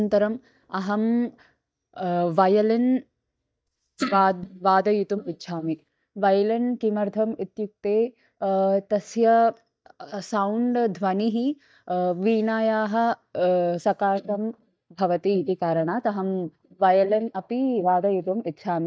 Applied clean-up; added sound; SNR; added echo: neural mask model DeepFilterNet 3.